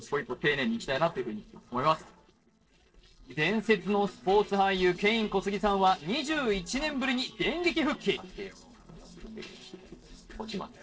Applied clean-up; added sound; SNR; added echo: neural separator model SepFormer DNS4.